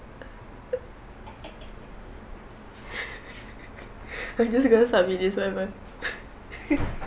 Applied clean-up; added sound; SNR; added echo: none; none; none; none.